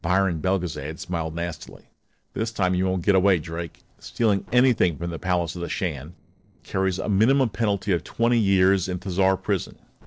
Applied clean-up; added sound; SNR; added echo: neural separator model SepFormer DNS4.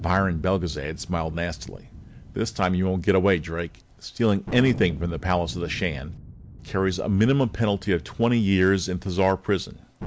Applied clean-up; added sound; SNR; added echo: none; Thunder; 16 dB; none.